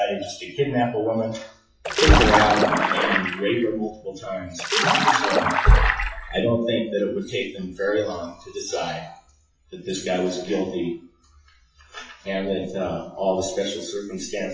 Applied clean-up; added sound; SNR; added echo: classical method WPE with log-MMSE.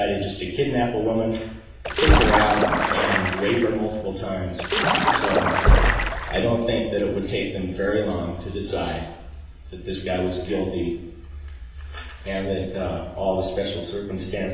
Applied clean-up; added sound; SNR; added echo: none; Splash, splatter; 0 dB; reverberation time 0.9 s.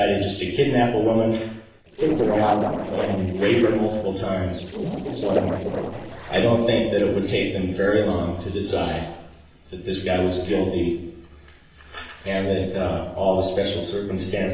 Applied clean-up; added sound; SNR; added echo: neural separator model SepFormer DNS4.